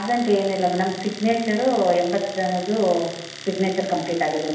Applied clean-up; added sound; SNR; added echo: none; Domestic sounds, home sounds; 16 dB; reverberation time 0.8 s.